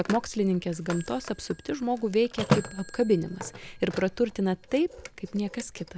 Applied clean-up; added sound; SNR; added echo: none; Telephone; 8 dB; none.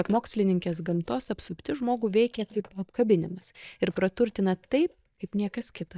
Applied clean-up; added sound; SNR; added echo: neural mask model DeepFilterNet 3.